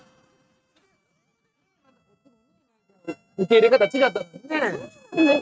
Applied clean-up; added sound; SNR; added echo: neural mask model RNNoise.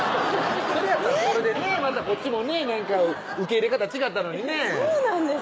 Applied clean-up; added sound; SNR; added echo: none; none; none; none.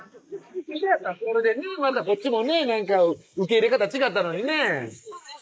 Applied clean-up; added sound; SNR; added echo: neural mask model Resemble Enhance denoiser.